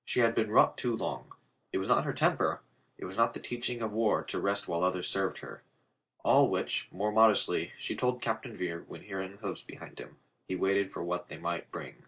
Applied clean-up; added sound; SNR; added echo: none; none; none; none.